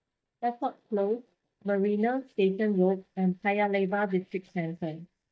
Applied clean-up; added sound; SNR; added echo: neural mask model DeepFilterNet 3.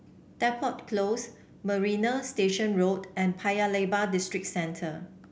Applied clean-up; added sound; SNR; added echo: none; none; none; none.